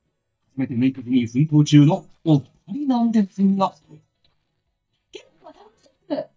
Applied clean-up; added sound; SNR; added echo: neural mask model DeepFilterNet 3.